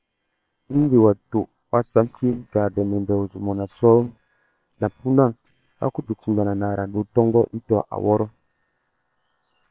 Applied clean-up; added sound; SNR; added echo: neural separator model SepFormer WHAM!.